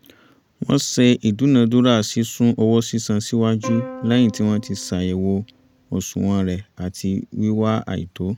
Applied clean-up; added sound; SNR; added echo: none; Plucked string instrument; 15 dB; none.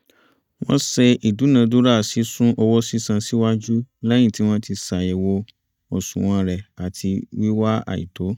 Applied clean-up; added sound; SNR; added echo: neural mask model DeepFilterNet 3.